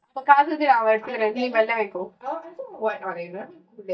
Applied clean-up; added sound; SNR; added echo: neural mask model DeepFilterNet 3.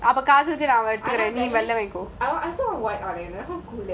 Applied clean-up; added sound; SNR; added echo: none; none; none; none.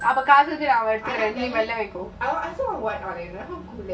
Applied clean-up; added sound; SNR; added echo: none; Glockenspiel; 19 dB; reverberation time 0.2 s.